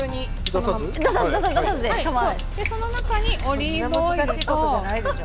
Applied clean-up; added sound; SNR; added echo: none; Sink (filling or washing); 3 dB; none.